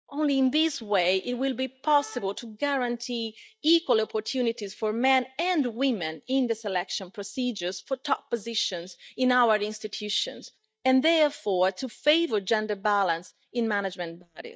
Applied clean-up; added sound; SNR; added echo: neural mask model DeepFilterNet 3.